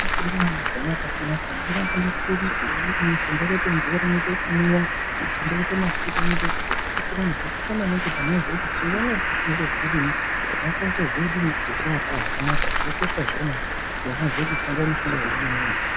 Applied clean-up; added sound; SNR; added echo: none; Cricket; -2 dB; none.